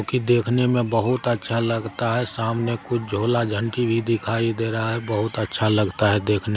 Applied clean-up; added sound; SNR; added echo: none; none; none; none.